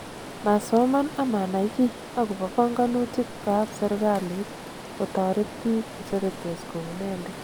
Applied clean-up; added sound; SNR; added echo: none; Stream; 12 dB; none.